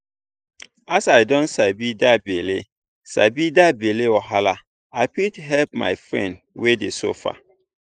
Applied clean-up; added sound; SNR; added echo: neural mask model Resemble Enhance denoiser.